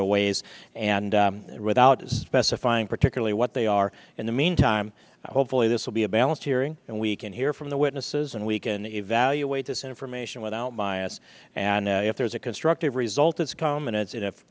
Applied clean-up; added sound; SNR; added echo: none; none; none; none.